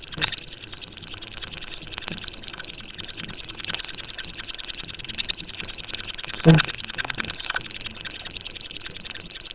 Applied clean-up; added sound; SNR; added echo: neural separator model SepFormer WHAMR!.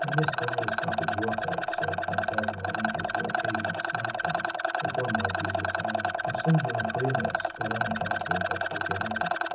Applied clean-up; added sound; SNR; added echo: none; Rattle; -4 dB; reverberation time 0.3 s.